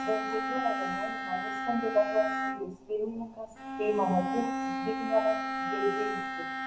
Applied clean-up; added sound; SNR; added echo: none; Bowed string instrument; 2 dB; none.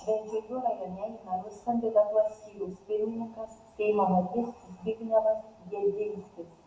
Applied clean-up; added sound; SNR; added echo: none; none; none; none.